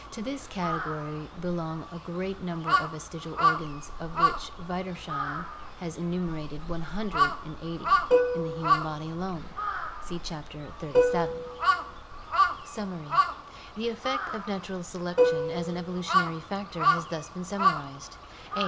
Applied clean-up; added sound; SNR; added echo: none; Plucked string instrument + Crow; -5 dB; none.